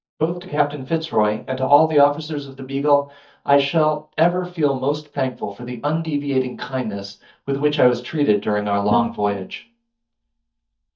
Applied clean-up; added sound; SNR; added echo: neural mask model DeepFilterNet 3.